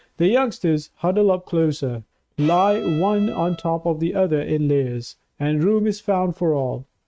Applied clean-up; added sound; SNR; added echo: neural mask model RNNoise.